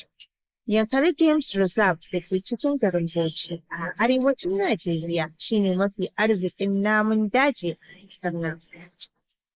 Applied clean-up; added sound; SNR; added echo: neural mask model Resemble Enhance denoiser.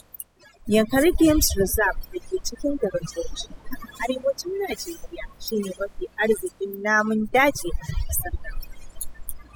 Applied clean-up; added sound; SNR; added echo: classical method spectral subtraction.